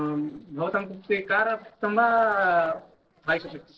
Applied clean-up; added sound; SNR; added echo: neural separator model SepFormer DNS4.